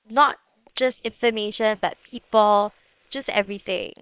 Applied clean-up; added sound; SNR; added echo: neural separator model SepFormer WHAM!.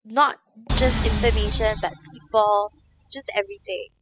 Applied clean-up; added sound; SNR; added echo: classical method spectral subtraction.